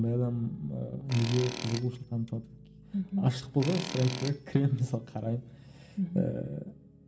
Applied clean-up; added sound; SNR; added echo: none; Tools; 11 dB; reverberation time 2.0 s.